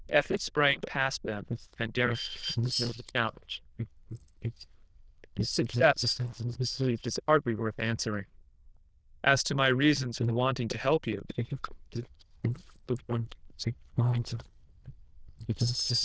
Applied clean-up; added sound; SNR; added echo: neural diffusion model UNIVERSE++.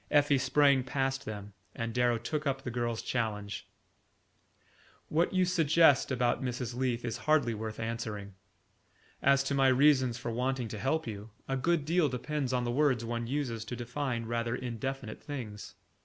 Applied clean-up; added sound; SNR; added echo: none; none; none; none.